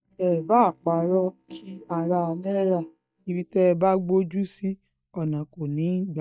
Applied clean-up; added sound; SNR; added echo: neural mask model DeepFilterNet 3.